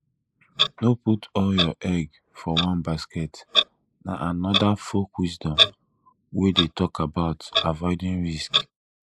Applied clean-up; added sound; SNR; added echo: neural mask model Resemble Enhance denoiser.